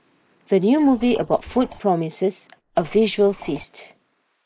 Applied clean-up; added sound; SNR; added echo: neural mask model Resemble Enhance denoiser.